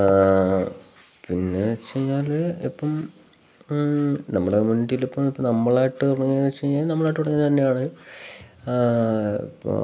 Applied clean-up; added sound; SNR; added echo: none; none; none; none.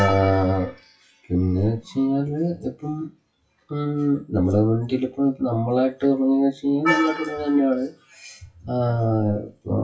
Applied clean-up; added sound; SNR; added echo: classical method WPE with log-MMSE.